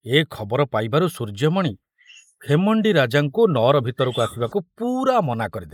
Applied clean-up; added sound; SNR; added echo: neural mask model Resemble Enhance denoiser.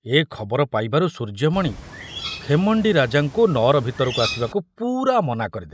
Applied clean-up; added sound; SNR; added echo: none; Bird; 12 dB; none.